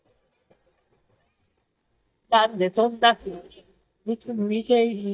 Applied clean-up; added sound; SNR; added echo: neural mask model DeepFilterNet 3.